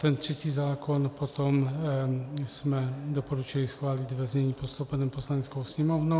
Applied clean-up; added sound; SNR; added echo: none; none; none; none.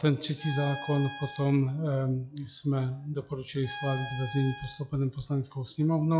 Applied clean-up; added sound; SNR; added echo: classical method log-MMSE.